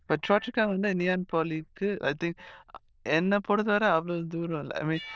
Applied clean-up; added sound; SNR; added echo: neural diffusion model UNIVERSE++.